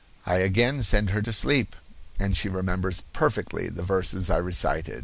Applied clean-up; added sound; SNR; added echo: none; none; none; none.